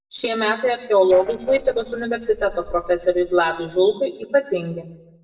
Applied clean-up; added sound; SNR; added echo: neural separator model SepFormer DNS4.